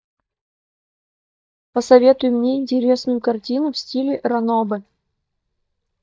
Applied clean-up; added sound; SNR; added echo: neural mask model DeepFilterNet 3.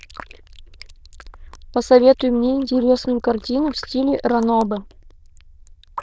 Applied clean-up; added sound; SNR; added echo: neural diffusion model UNIVERSE++.